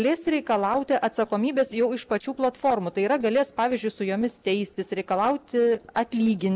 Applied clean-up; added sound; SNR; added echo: neural separator model SepFormer DNS4.